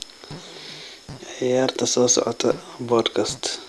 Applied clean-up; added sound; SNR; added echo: none; Fart; 19 dB; none.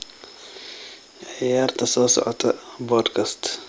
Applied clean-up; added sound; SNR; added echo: none; none; none; none.